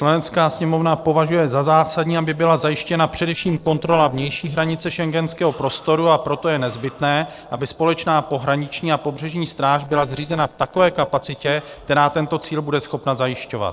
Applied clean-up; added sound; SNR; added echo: neural separator model SepFormer DNS4.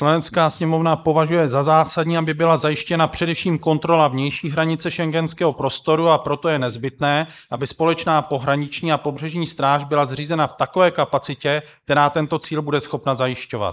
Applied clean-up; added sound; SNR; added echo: neural mask model Resemble Enhance denoiser.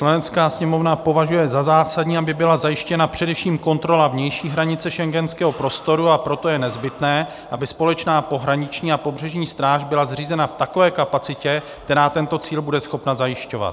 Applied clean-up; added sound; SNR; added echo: none; none; none; none.